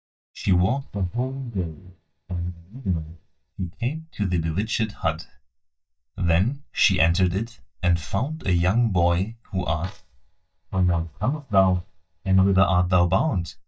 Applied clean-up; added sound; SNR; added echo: neural mask model DeepFilterNet 3.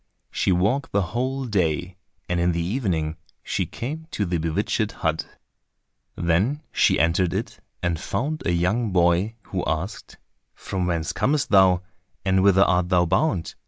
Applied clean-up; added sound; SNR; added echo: none; none; none; none.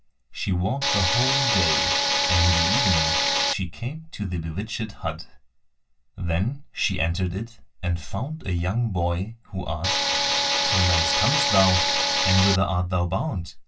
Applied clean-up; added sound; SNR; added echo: none; Tools; -3 dB; reverberation time 0.1 s.